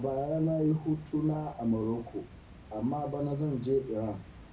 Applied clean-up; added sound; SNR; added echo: none; Water; 19 dB; reverberation time 0.4 s.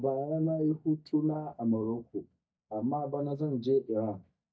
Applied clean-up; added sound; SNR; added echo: neural mask model DeepFilterNet 3.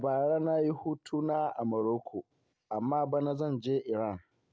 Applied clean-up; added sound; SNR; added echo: none; none; none; none.